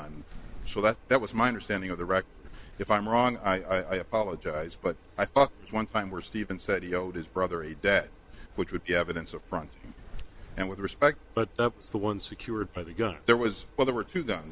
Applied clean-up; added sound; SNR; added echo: none; none; none; none.